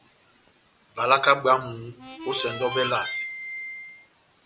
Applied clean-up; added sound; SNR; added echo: none; Harmonica; 8 dB; none.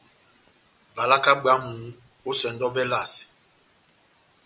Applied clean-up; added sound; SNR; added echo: none; none; none; none.